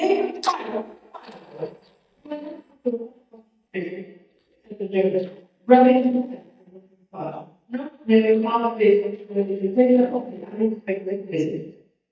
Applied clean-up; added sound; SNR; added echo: neural mask model DeepFilterNet 3.